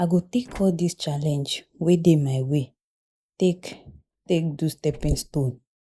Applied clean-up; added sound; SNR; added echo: neural mask model Resemble Enhance denoiser.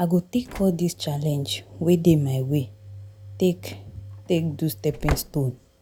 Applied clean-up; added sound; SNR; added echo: none; Slam / Engine; 13 dB; none.